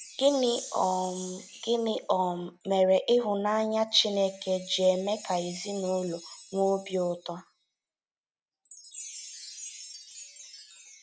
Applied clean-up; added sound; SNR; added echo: none; Chime; 17 dB; none.